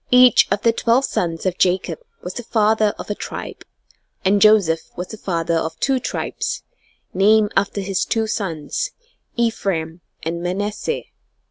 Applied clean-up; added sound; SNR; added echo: none; none; none; none.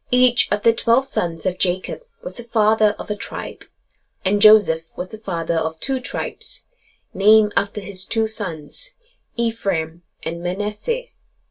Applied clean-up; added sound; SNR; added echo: none; none; none; reverberation time 0.1 s.